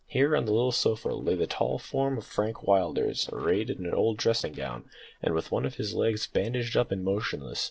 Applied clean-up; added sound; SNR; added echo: neural separator model SepFormer DNS4.